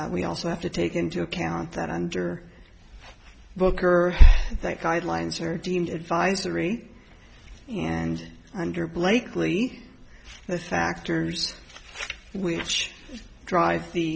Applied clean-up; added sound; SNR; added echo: none; none; none; none.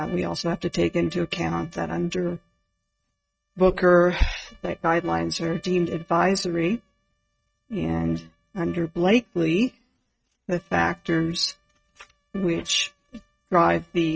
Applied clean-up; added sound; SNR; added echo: neural mask model RNNoise.